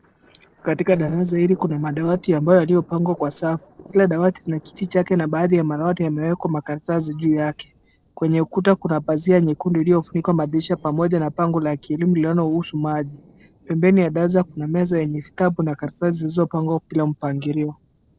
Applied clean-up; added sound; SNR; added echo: neural separator model SepFormer DNS4.